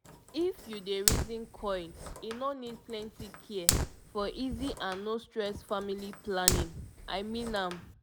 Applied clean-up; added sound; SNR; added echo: none; Fire; 0 dB; none.